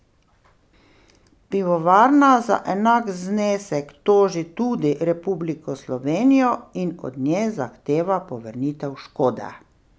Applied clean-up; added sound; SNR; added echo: none; none; none; none.